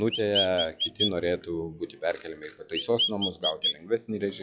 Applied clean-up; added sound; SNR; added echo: classical method log-MMSE.